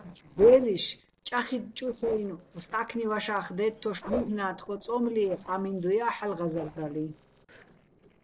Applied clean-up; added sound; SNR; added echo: neural separator model SepFormer DNS4.